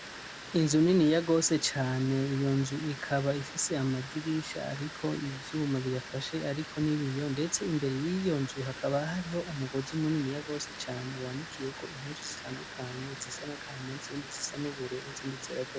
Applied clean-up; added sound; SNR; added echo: none; Water; 12 dB; none.